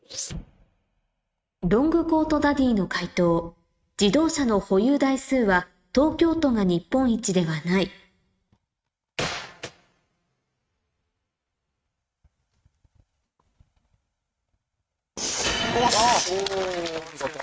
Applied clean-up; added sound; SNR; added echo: neural mask model RNNoise.